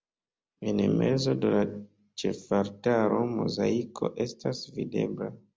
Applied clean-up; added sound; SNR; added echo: none; none; none; none.